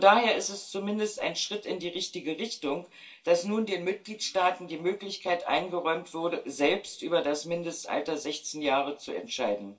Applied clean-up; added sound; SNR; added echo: none; none; none; reverberation time 0.2 s.